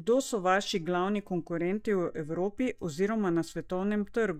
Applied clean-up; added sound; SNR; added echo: neural mask model DeepFilterNet 3.